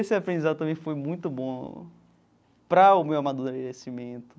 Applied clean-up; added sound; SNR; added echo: none; none; none; none.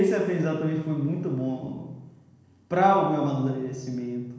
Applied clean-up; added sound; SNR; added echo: none; none; none; reverberation time 1.1 s.